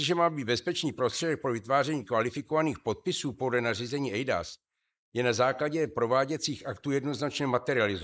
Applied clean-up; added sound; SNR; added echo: neural mask model Resemble Enhance denoiser.